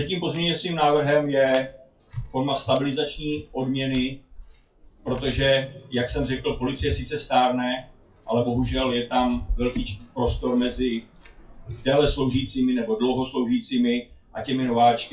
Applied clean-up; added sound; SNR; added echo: classical method WPE with log-MMSE.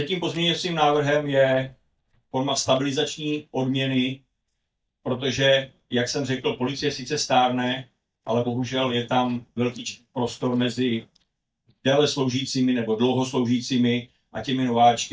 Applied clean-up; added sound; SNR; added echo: neural mask model DeepFilterNet 3.